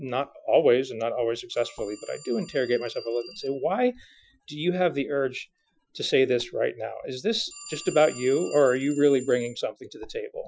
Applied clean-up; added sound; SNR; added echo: classical method Wiener filter.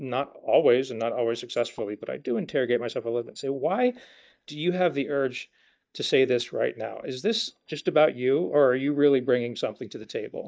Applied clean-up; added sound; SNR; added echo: neural mask model DeepFilterNet 3.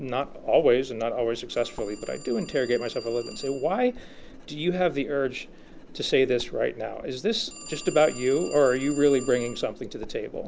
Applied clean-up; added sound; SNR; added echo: none; Writing + Telephone; 16 dB; none.